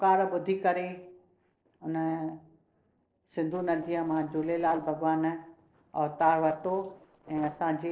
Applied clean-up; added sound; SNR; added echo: neural separator model SepFormer DNS4.